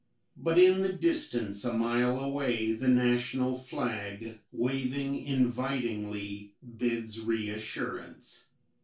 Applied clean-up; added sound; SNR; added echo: none; none; none; reverberation time 0.2 s.